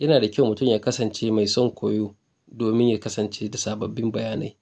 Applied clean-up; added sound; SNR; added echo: none; none; none; none.